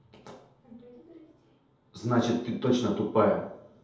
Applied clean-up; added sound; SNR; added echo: none; none; none; reverberation time 0.8 s.